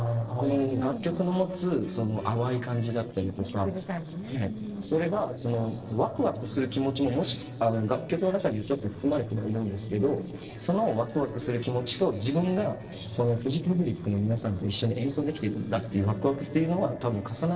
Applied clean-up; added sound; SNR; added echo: neural separator model SepFormer DNS4.